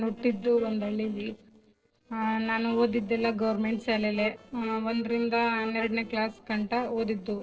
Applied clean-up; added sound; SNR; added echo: neural separator model SepFormer DNS4.